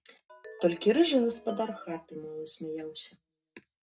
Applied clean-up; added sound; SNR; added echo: none; Ringtone; 20 dB; reverberation time 0.2 s.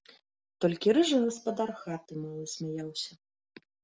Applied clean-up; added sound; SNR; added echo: none; none; none; none.